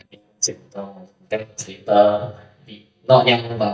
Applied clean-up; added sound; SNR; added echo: neural mask model DeepFilterNet 3.